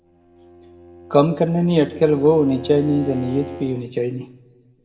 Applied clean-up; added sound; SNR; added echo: none; Bowed string instrument; 16 dB; reverberation time 0.8 s.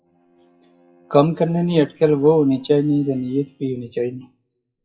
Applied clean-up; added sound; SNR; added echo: classical method WPE with log-MMSE.